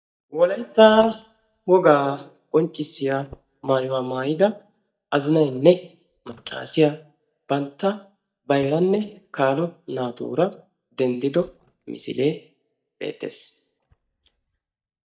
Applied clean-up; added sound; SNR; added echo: neural mask model DeepFilterNet 3.